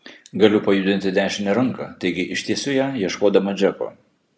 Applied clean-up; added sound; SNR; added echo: none; none; none; none.